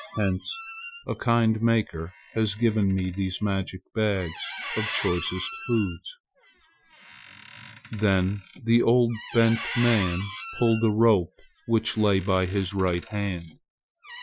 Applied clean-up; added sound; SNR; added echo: classical method Wiener filter.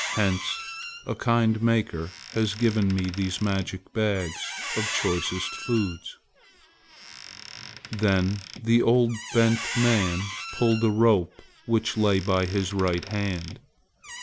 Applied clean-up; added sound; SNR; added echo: none; Squeak; 11 dB; none.